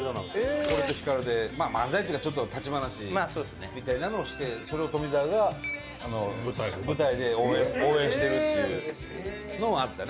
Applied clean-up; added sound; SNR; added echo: none; none; none; none.